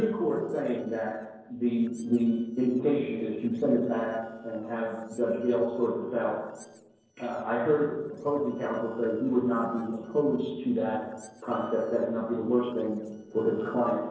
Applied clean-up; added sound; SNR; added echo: neural separator model SepFormer DNS4.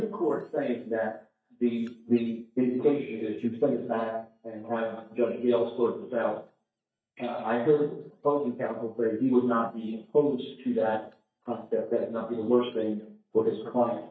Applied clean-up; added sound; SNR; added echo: neural mask model DeepFilterNet 3.